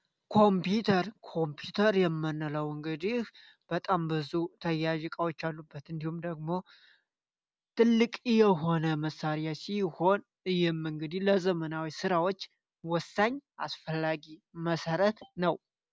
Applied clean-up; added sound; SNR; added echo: none; none; none; none.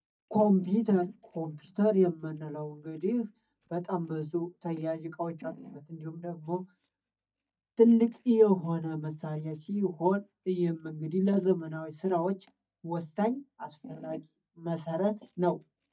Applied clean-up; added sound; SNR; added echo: neural mask model DeepFilterNet 3.